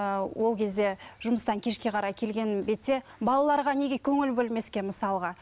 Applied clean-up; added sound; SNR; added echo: none; none; none; none.